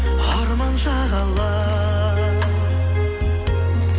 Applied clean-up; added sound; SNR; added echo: none; none; none; none.